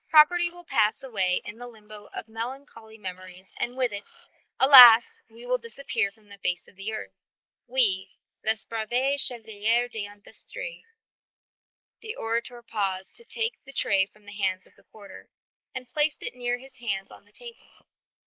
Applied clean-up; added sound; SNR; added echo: neural mask model Resemble Enhance denoiser.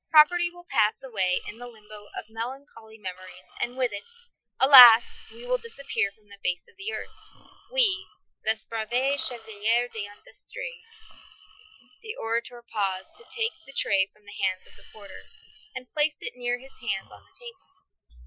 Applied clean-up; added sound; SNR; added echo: classical method Wiener filter.